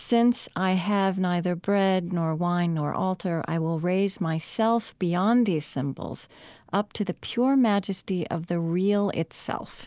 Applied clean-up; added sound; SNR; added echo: none; none; none; none.